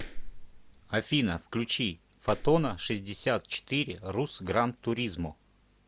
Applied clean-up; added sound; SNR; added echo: none; Clapping; 6 dB; none.